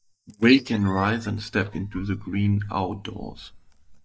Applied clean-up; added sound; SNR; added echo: neural mask model DeepFilterNet 3.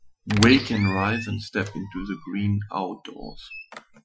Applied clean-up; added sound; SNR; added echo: classical method Wiener filter.